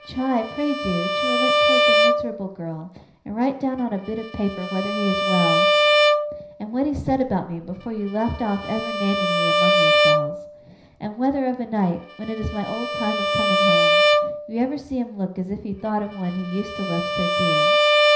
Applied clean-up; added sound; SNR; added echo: none; Bowed string instrument; -4 dB; reverberation time 0.5 s.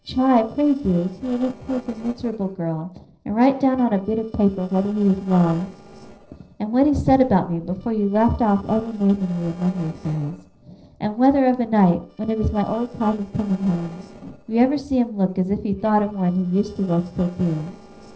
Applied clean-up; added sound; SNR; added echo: neural separator model SepFormer DNS4.